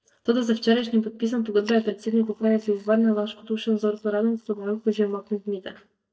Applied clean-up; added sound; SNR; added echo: neural mask model DeepFilterNet 3.